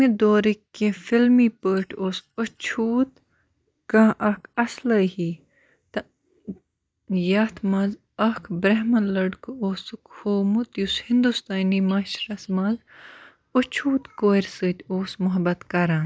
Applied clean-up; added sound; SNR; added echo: neural mask model DeepFilterNet 3.